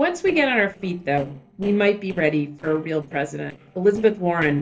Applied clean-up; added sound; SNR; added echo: neural separator model SepFormer DNS4.